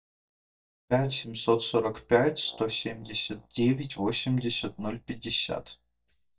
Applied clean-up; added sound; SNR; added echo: neural mask model DeepFilterNet 3.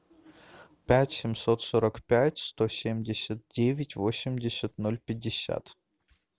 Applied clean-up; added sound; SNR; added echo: none; none; none; none.